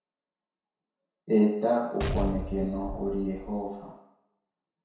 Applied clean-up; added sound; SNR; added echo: none; Explosion; 4 dB; reverberation time 0.7 s.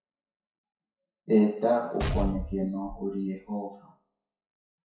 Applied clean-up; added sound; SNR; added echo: classical method WPE with log-MMSE.